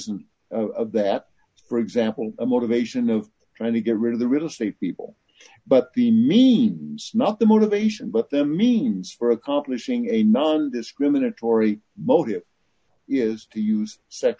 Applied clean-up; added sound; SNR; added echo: none; none; none; none.